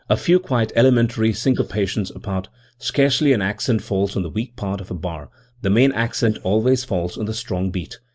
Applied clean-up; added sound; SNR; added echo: neural mask model Resemble Enhance denoiser.